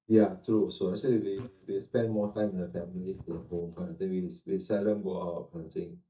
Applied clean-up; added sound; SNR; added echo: neural mask model DeepFilterNet 3.